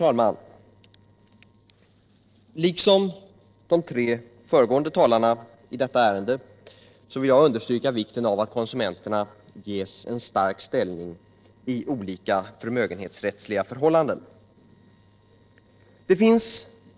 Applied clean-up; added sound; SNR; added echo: neural separator model SepFormer DNS4.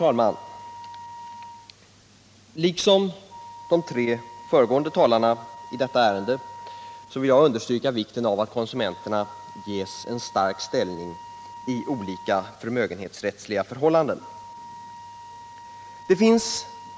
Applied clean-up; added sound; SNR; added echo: none; Wind instrument, woodwind instrument; 18 dB; none.